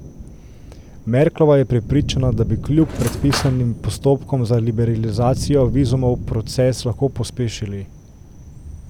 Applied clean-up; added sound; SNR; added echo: none; Thunder + Cutlery, silverware / Drawer open or close; 9 dB; none.